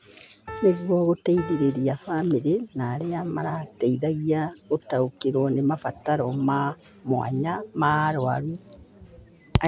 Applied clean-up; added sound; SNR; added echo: none; Piano; 13 dB; none.